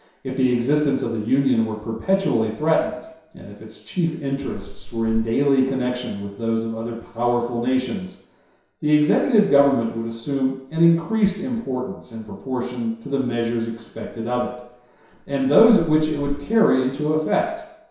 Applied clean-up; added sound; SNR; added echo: none; Wind; 9 dB; reverberation time 0.7 s.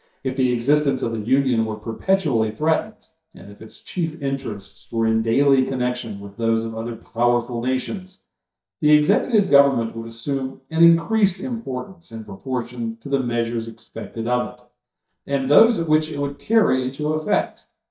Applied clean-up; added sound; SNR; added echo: neural mask model DeepFilterNet 3.